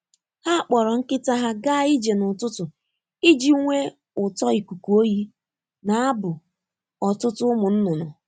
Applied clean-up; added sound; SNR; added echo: none; none; none; none.